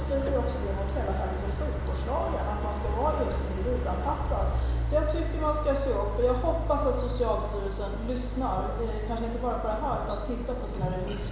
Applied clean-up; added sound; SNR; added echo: none; Idling; 0 dB; reverberation time 1.0 s.